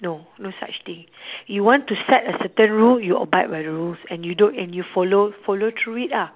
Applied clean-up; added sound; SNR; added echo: none; none; none; none.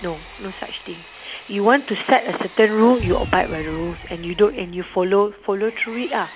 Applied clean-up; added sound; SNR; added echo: none; Power tool + Boom; 15 dB; none.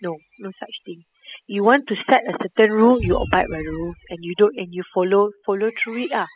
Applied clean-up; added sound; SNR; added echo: classical method spectral subtraction.